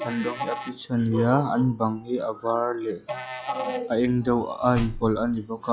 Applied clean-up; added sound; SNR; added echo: classical method log-MMSE.